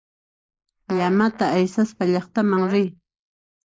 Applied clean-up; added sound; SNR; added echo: neural mask model Resemble Enhance denoiser.